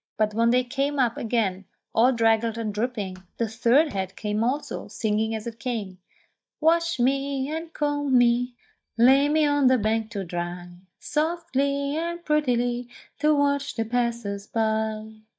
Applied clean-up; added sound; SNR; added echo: neural mask model DeepFilterNet 3.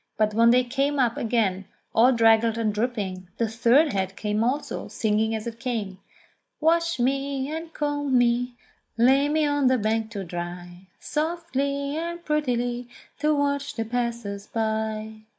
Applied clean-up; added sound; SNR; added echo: neural mask model Resemble Enhance denoiser.